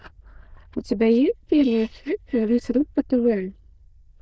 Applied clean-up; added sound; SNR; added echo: neural diffusion model UNIVERSE++.